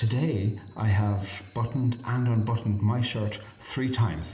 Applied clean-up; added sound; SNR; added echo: none; Bell; 17 dB; reverberation time 0.9 s.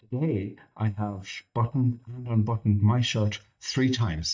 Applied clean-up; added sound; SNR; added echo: neural mask model DeepFilterNet 3.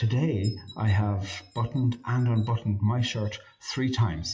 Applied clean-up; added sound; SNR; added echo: classical method WPE with log-MMSE.